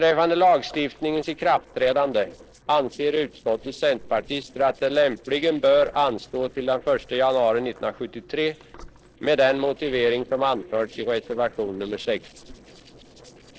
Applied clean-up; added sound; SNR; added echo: neural separator model SepFormer DNS4.